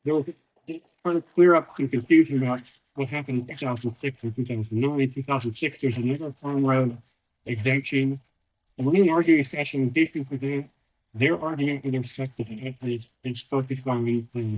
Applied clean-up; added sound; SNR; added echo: neural mask model DeepFilterNet 3.